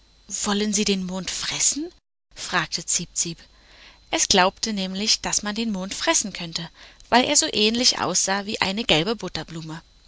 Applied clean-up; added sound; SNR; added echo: none; none; none; none.